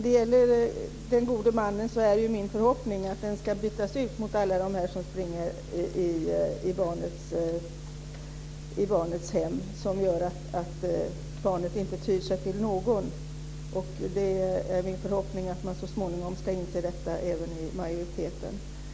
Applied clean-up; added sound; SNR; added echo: none; none; none; none.